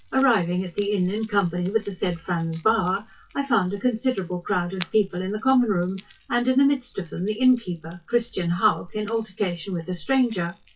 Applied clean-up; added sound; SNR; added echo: classical method WPE with log-MMSE.